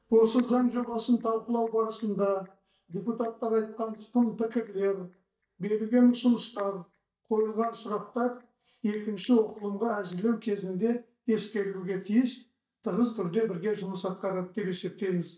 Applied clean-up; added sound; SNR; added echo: neural mask model DeepFilterNet 3.